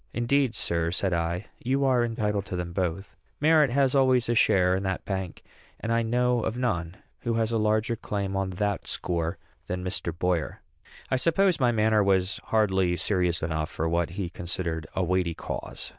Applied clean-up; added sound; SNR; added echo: neural diffusion model UNIVERSE++.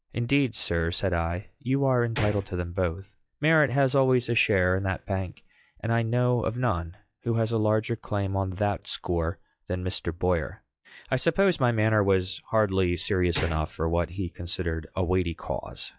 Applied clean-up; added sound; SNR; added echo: classical method log-MMSE.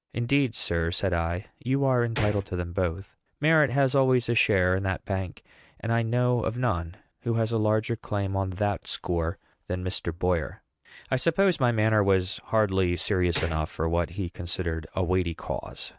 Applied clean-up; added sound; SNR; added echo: neural mask model RNNoise.